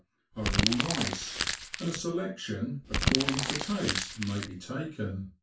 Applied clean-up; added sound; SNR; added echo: none; Crumpling, crinkling; -2 dB; reverberation time 0.2 s.